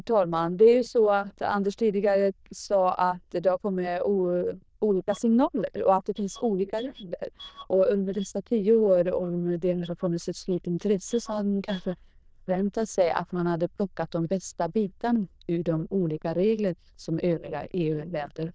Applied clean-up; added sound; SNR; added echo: neural diffusion model UNIVERSE++.